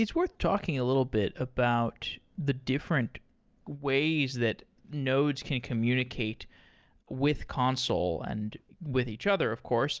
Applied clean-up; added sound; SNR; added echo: none; none; none; none.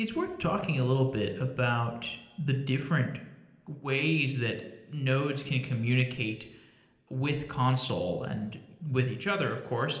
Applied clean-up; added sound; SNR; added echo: none; none; none; reverberation time 0.8 s.